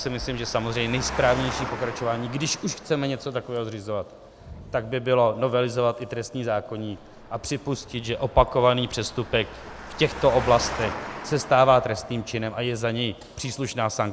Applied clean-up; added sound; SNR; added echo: none; Engine; 13 dB; none.